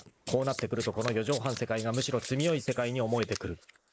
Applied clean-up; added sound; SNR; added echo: neural mask model Resemble Enhance denoiser.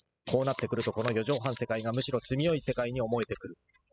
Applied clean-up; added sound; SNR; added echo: classical method spectral subtraction.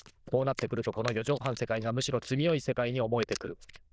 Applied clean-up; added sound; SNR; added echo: neural diffusion model UNIVERSE++.